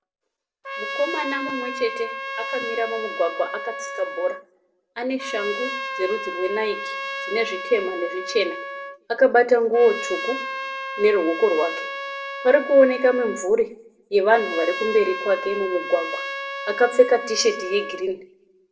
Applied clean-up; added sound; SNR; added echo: none; Trumpet; 9 dB; reverberation time 0.4 s.